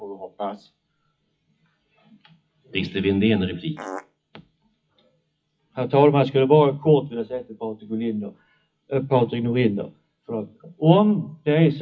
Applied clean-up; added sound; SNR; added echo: classical method WPE with log-MMSE.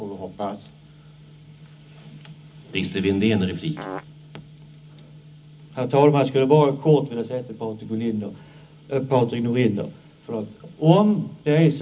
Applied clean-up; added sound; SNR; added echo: none; Fart; 10 dB; reverberation time 0.4 s.